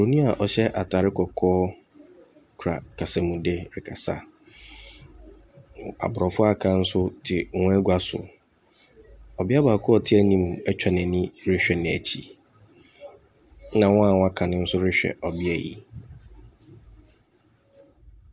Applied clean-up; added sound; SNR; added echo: none; none; none; none.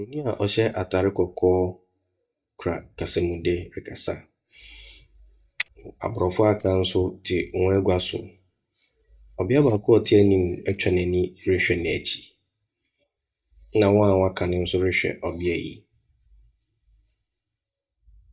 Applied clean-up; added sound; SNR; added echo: neural mask model DeepFilterNet 3.